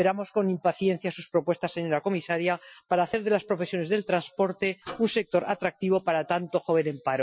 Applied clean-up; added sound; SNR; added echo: classical method Wiener filter.